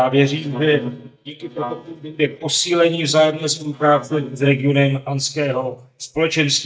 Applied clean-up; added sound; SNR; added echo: neural mask model DeepFilterNet 3.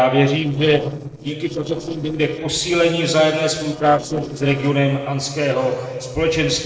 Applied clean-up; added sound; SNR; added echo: neural separator model SepFormer DNS4.